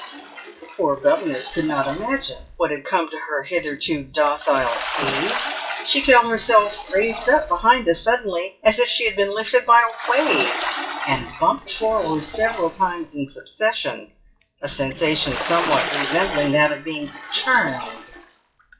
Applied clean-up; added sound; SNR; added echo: classical method WPE with log-MMSE.